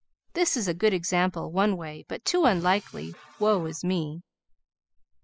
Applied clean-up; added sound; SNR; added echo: classical method spectral subtraction.